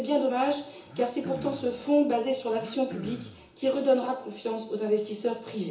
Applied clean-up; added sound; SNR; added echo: none; Cough; 15 dB; reverberation time 0.7 s.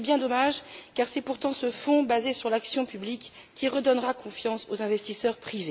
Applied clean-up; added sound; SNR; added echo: none; none; none; none.